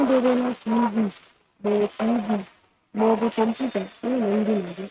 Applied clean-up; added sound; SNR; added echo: neural mask model RNNoise.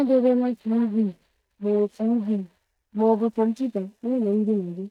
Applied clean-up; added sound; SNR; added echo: neural mask model DeepFilterNet 3.